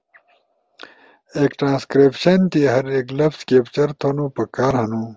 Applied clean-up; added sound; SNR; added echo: none; none; none; none.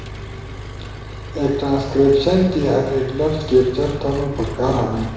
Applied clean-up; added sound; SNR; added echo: none; Engine; 10 dB; reverberation time 1.0 s.